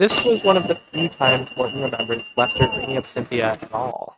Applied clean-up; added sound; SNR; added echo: neural mask model RNNoise.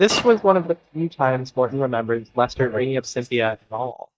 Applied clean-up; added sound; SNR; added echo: neural mask model DeepFilterNet 3.